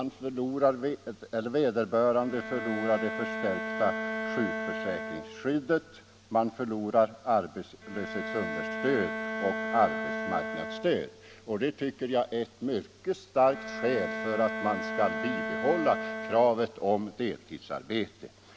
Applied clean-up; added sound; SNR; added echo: none; Bowed string instrument; 7 dB; none.